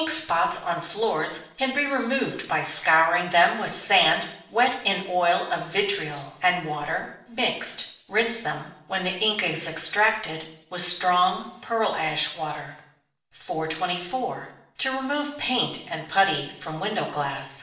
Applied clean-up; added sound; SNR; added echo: none; none; none; reverberation time 0.6 s.